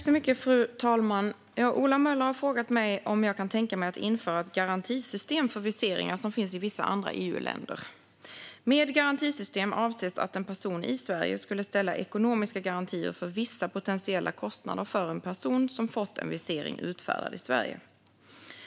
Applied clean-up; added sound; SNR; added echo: none; none; none; none.